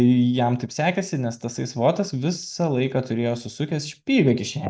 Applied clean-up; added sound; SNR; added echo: none; none; none; none.